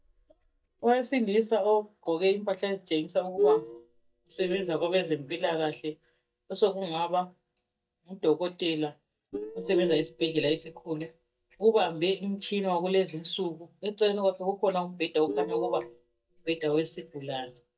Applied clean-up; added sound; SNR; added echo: neural mask model DeepFilterNet 3.